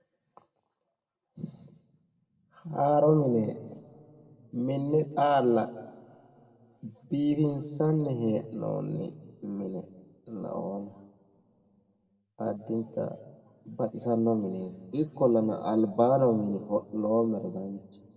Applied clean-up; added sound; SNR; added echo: none; none; none; reverberation time 1.2 s.